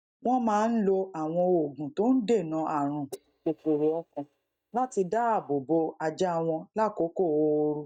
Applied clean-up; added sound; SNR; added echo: neural mask model DeepFilterNet 3.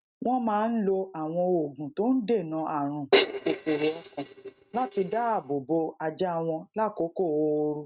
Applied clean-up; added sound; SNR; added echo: neural mask model RNNoise.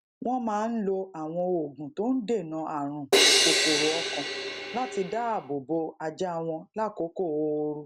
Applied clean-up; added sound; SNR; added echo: none; Crash cymbal; -5 dB; none.